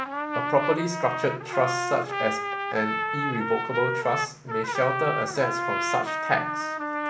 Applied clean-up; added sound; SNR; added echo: none; Trumpet; 1 dB; none.